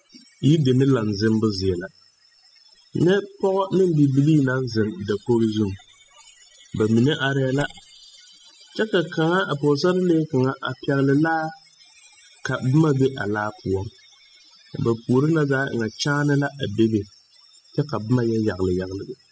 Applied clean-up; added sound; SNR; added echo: classical method spectral subtraction.